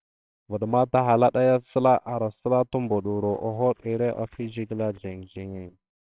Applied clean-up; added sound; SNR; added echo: neural separator model SepFormer WHAMR!.